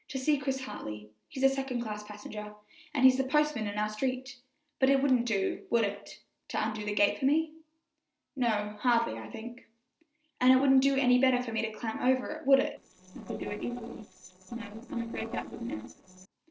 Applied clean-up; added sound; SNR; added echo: neural separator model SepFormer DNS4.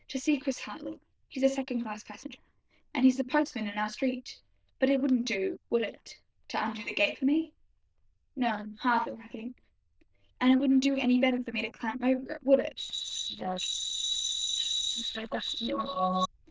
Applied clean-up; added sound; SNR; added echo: neural diffusion model UNIVERSE++.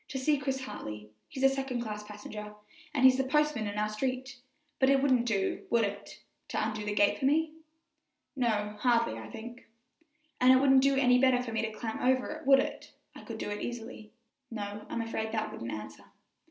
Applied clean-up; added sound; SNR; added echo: none; none; none; none.